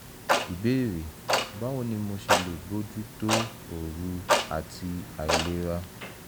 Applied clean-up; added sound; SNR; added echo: none; Clock; -1 dB; none.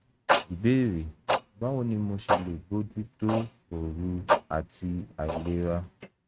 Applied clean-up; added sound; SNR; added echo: neural mask model RNNoise.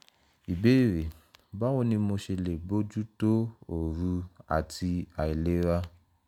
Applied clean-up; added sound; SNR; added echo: none; none; none; none.